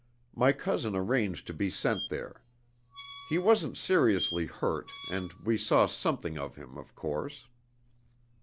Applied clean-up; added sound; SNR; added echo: none; Squeak; 13 dB; none.